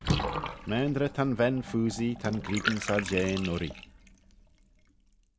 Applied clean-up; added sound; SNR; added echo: none; Bathtub (filling or washing) / Water; 6 dB; none.